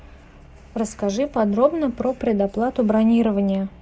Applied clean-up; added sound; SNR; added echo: none; none; none; none.